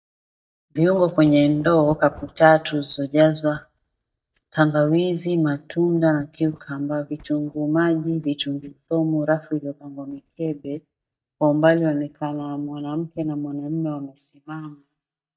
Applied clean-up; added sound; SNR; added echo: neural mask model DeepFilterNet 3.